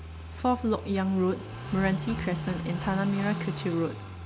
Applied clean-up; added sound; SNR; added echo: none; Car passing by / Idling; 7 dB; none.